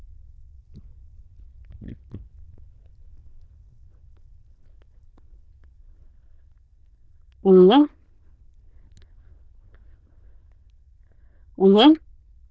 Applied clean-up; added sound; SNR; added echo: neural diffusion model UNIVERSE++.